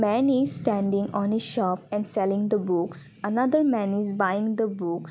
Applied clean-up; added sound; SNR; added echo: none; none; none; none.